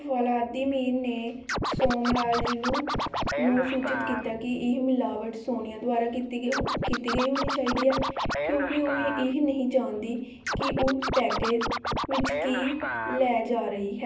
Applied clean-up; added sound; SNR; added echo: none; Scratching (performance technique); 3 dB; reverberation time 0.6 s.